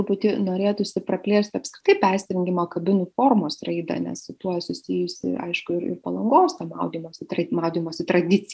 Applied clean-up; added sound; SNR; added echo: none; none; none; none.